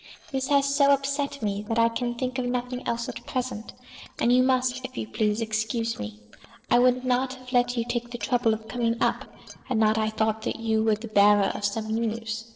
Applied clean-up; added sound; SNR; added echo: neural separator model SepFormer DNS4.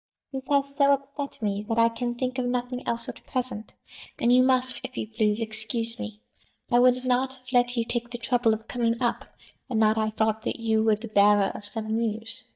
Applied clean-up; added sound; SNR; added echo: neural mask model DeepFilterNet 3.